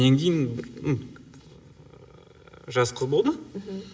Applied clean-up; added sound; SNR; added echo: none; none; none; reverberation time 1.7 s.